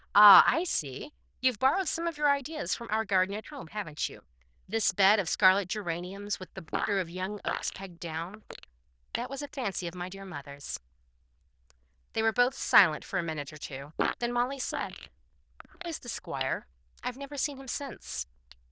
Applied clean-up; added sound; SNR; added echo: neural diffusion model UNIVERSE++.